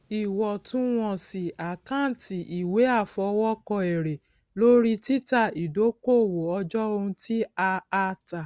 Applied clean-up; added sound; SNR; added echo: none; none; none; none.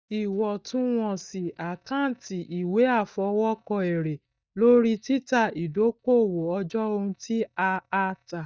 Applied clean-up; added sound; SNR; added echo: neural mask model DeepFilterNet 3.